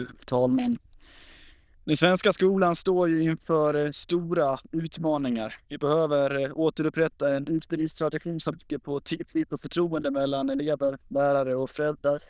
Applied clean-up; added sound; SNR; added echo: neural diffusion model UNIVERSE++.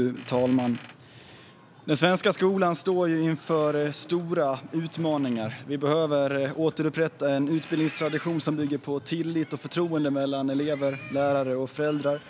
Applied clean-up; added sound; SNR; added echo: none; Boat, Water vehicle; 19 dB; none.